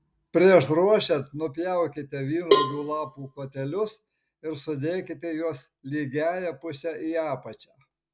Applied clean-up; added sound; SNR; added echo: none; Cowbell; 0 dB; none.